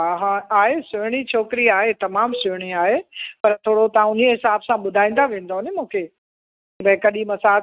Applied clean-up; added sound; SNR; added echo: neural mask model RNNoise.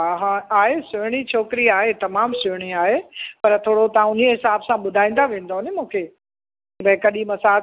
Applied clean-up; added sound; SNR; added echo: none; Cowbell; 18 dB; none.